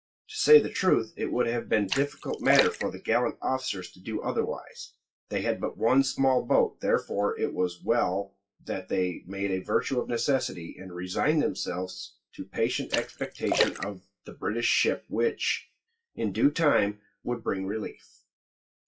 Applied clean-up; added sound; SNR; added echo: classical method WPE with log-MMSE.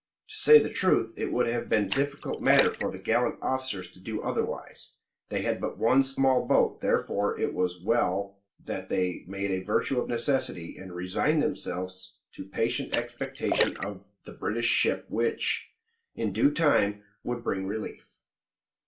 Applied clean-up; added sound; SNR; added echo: none; Splash, splatter; 6 dB; reverberation time 0.3 s.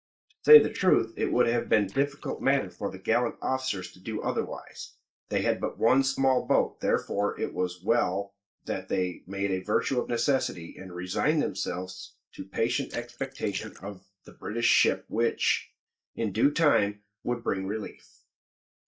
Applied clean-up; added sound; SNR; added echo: neural mask model DeepFilterNet 3.